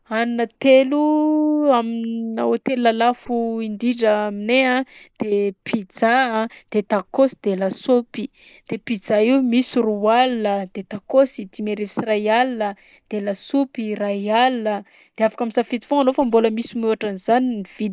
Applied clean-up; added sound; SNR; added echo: neural mask model Resemble Enhance denoiser.